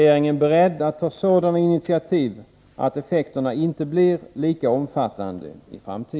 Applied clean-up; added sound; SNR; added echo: none; none; none; none.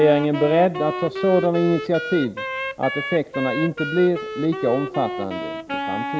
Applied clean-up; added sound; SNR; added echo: none; Wind instrument, woodwind instrument; 7 dB; none.